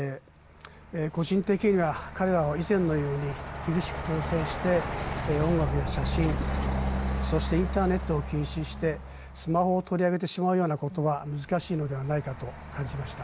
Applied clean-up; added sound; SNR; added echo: none; Truck; 5 dB; none.